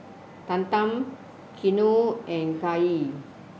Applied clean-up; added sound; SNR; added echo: none; Traffic noise, roadway noise; 20 dB; none.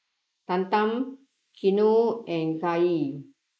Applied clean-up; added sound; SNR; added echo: neural mask model Resemble Enhance denoiser.